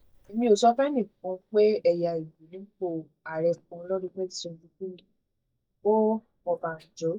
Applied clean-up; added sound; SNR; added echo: neural mask model DeepFilterNet 3.